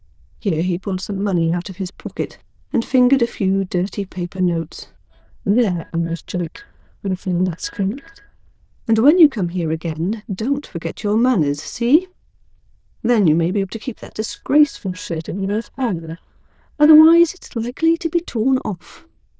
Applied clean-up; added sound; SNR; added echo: neural diffusion model UNIVERSE++.